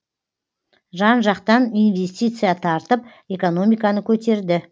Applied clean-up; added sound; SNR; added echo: none; none; none; none.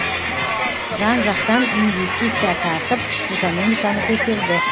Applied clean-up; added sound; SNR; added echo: none; Crowd; 0 dB; none.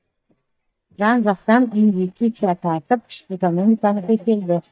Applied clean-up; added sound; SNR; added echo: neural mask model DeepFilterNet 3.